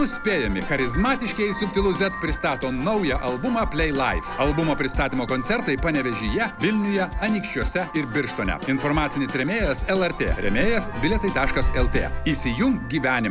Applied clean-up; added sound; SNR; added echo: none; Vehicle horn, car horn, honking; 8 dB; none.